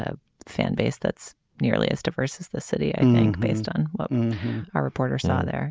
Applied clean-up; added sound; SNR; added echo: none; none; none; none.